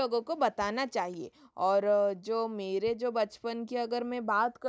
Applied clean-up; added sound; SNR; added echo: none; none; none; none.